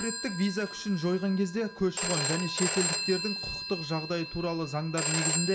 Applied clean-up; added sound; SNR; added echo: none; Telephone; 3 dB; reverberation time 0.8 s.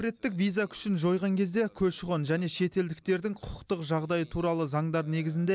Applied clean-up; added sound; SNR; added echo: none; none; none; none.